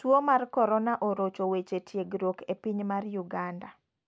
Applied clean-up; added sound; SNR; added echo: none; none; none; none.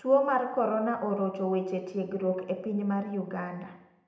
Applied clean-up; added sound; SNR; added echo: none; none; none; reverberation time 0.8 s.